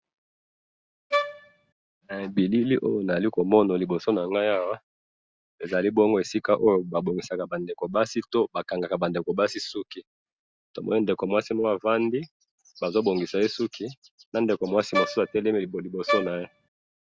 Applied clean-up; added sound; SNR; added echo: none; Wind instrument, woodwind instrument; 2 dB; none.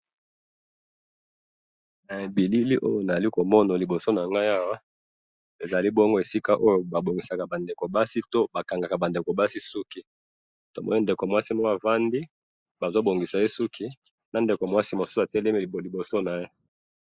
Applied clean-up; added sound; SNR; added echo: neural mask model Resemble Enhance denoiser.